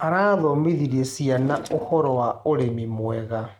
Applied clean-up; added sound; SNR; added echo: neural mask model RNNoise.